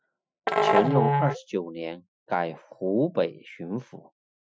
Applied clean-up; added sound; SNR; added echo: classical method Wiener filter.